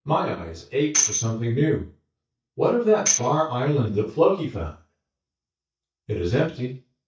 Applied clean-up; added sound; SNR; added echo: neural mask model DeepFilterNet 3.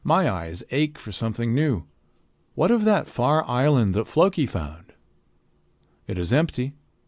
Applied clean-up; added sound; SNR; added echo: none; none; none; none.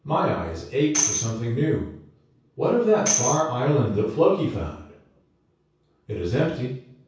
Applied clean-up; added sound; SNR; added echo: none; Tambourine; 5 dB; reverberation time 0.6 s.